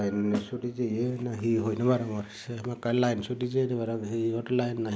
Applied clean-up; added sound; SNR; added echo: none; Snare drum; 14 dB; none.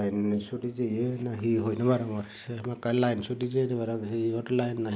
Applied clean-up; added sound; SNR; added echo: neural mask model Resemble Enhance denoiser.